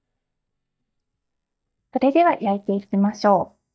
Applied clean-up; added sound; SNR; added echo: neural mask model DeepFilterNet 3.